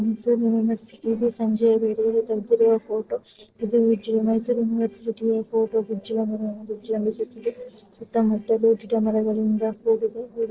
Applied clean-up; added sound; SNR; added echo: neural separator model SepFormer DNS4.